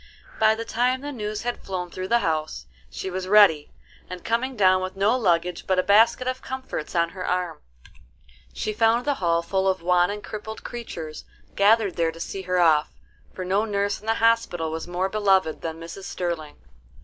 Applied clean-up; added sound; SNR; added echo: none; Breathing; 20 dB; none.